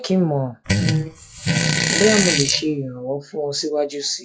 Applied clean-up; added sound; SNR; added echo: classical method log-MMSE.